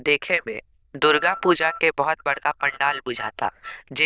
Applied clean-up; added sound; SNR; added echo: neural diffusion model UNIVERSE++.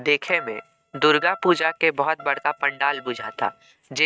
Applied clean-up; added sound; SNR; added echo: neural mask model RNNoise.